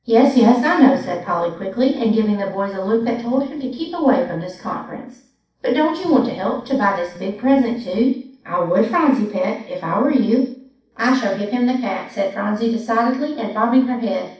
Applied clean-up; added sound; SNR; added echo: neural separator model SepFormer DNS4.